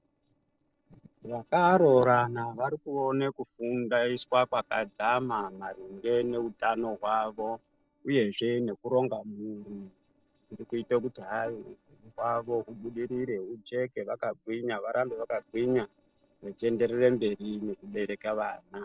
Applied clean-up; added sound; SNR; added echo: neural separator model SepFormer DNS4.